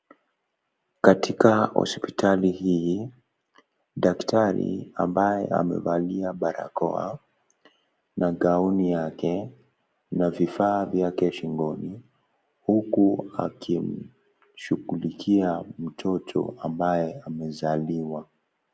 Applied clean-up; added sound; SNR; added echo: none; none; none; none.